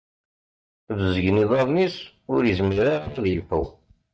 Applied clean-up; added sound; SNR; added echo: neural mask model DeepFilterNet 3.